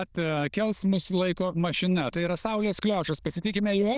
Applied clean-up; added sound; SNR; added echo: neural diffusion model UNIVERSE++.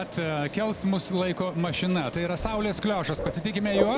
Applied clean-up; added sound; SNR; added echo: none; Mechanisms; 8 dB; none.